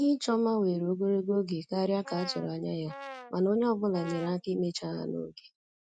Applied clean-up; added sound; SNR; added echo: none; Brass instrument; 15 dB; none.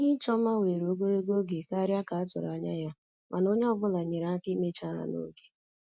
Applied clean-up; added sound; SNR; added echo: none; none; none; none.